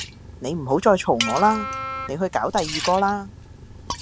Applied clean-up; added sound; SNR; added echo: none; Wind instrument, woodwind instrument + Liquid; 9 dB; none.